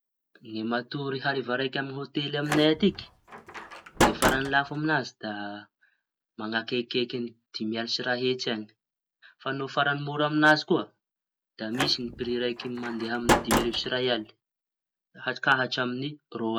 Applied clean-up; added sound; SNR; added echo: none; Slam; 1 dB; none.